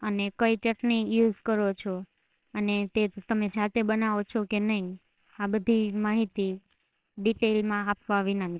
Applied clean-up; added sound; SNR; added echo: neural separator model SepFormer WHAMR!.